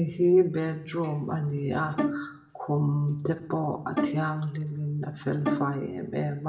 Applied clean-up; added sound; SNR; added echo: none; Bowed string instrument; 4 dB; reverberation time 1.1 s.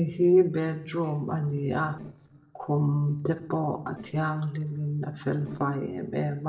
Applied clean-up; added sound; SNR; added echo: neural separator model SepFormer DNS4.